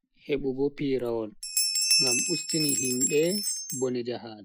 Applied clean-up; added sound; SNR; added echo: classical method Wiener filter.